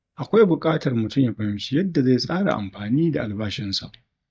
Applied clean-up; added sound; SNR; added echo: neural mask model DeepFilterNet 3.